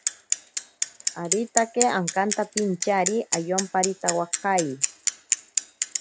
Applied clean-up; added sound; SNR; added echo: none; Bicycle; 2 dB; none.